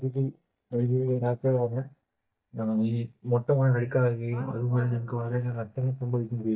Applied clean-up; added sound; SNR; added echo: neural mask model DeepFilterNet 3.